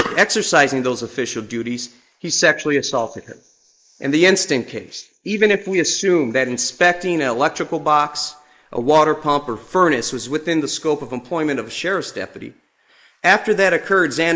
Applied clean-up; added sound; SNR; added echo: neural mask model Resemble Enhance denoiser.